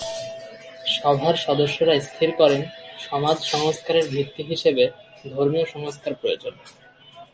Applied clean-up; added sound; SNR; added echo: none; Chink, clink; 19 dB; none.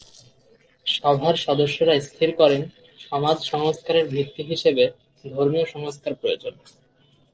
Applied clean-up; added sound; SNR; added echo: neural separator model SepFormer DNS4.